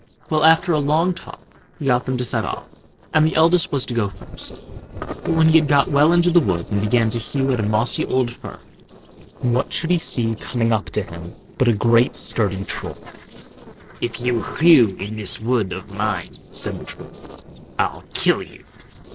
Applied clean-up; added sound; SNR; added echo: neural separator model SepFormer DNS4.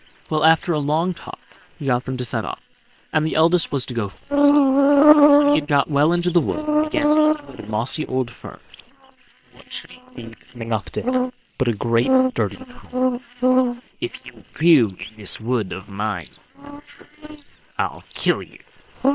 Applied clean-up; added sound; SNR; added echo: neural separator model SepFormer WHAM!.